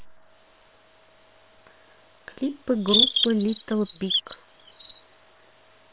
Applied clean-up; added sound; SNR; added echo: neural separator model SepFormer WHAM!.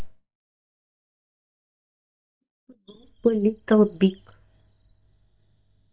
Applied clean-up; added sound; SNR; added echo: neural mask model DeepFilterNet 3.